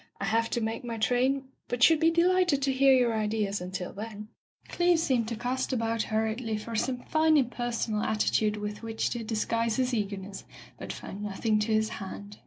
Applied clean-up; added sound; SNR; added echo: none; none; none; none.